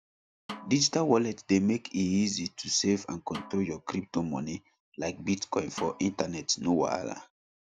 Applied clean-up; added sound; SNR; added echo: none; Snare drum; 18 dB; none.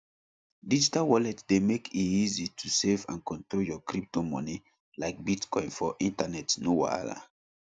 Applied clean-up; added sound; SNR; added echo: none; none; none; none.